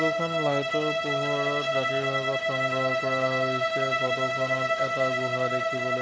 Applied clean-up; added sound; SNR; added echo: none; Bowed string instrument; -5 dB; none.